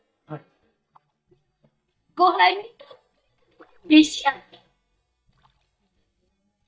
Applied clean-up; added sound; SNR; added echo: neural mask model DeepFilterNet 3.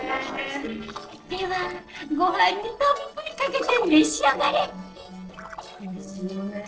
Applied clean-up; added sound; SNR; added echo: neural separator model SepFormer DNS4.